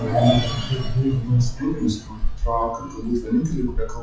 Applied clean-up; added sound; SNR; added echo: classical method WPE with log-MMSE.